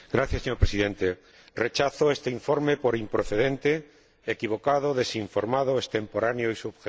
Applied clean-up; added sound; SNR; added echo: none; none; none; none.